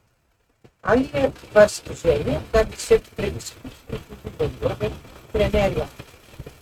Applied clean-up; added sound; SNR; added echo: neural mask model RNNoise.